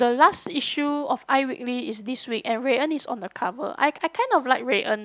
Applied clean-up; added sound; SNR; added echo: none; none; none; none.